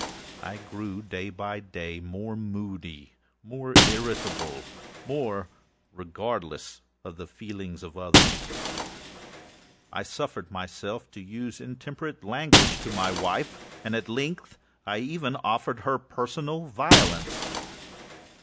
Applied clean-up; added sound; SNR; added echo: none; Shatter; -4 dB; none.